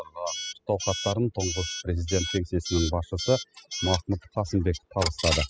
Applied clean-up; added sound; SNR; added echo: classical method spectral subtraction.